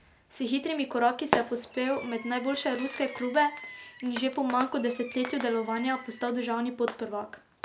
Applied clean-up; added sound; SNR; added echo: none; Fireworks; 10 dB; none.